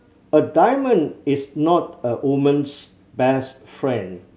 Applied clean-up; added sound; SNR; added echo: none; none; none; none.